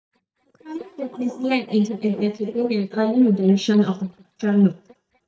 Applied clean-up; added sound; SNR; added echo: neural mask model DeepFilterNet 3.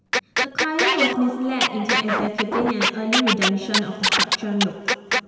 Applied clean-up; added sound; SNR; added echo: none; Scratching (performance technique); -2 dB; reverberation time 2.5 s.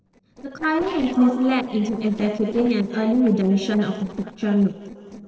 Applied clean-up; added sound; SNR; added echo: neural separator model SepFormer DNS4.